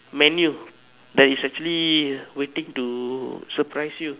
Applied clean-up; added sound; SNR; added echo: none; none; none; none.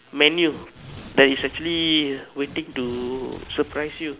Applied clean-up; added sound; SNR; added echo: none; Tearing; 19 dB; none.